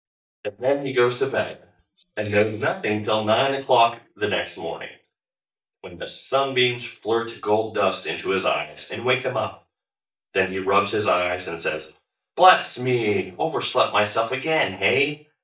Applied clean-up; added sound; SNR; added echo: neural mask model DeepFilterNet 3.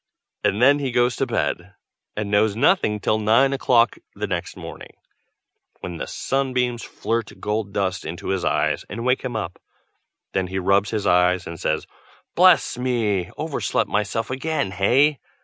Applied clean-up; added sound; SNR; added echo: none; none; none; none.